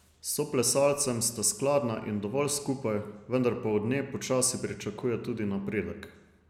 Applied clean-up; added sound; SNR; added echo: none; none; none; none.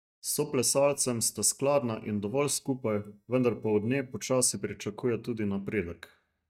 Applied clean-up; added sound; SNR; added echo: neural mask model DeepFilterNet 3.